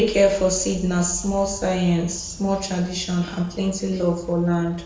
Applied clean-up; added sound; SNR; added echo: none; Wind; 17 dB; reverberation time 0.8 s.